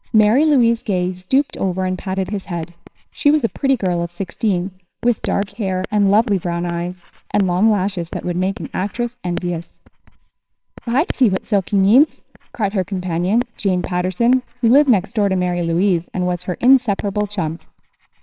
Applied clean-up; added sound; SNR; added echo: neural separator model SepFormer WHAMR!.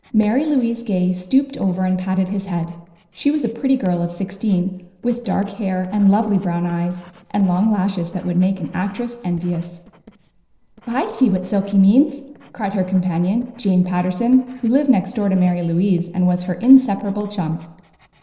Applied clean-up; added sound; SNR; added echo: neural separator model SepFormer DNS4.